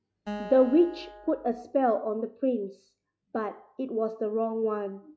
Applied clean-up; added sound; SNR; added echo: classical method log-MMSE.